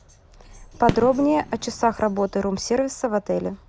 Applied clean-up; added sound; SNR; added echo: none; Fireworks; 9 dB; none.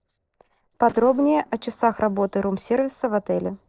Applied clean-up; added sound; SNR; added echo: neural separator model SepFormer DNS4.